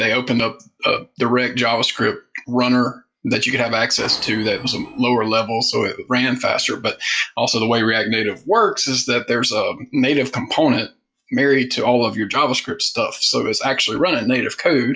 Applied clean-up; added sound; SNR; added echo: classical method log-MMSE.